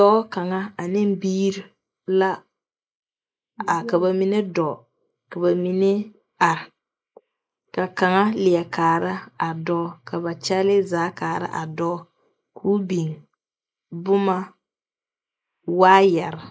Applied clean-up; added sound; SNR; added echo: neural mask model Resemble Enhance denoiser.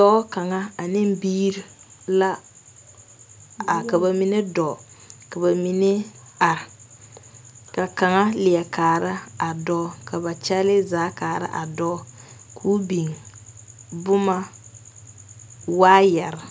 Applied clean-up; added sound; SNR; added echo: none; none; none; none.